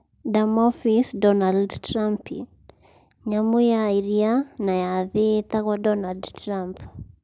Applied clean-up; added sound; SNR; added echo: none; none; none; none.